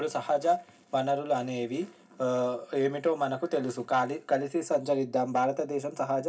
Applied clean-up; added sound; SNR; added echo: none; none; none; reverberation time 0.4 s.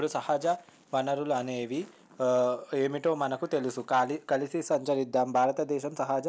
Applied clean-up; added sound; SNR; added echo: none; none; none; none.